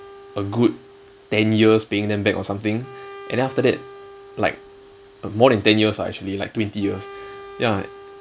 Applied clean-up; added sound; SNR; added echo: none; Wind instrument, woodwind instrument; 20 dB; none.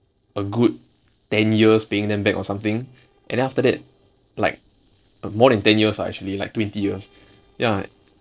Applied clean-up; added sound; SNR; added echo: neural separator model SepFormer DNS4.